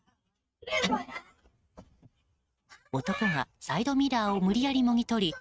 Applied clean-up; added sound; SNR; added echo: neural mask model RNNoise.